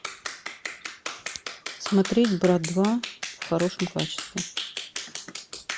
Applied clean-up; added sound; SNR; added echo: none; Clapping; 8 dB; none.